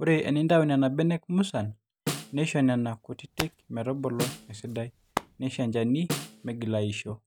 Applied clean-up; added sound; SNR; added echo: none; Hands + Snare drum; 10 dB; none.